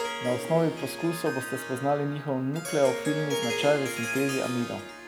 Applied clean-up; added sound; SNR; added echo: none; Harp; 6 dB; none.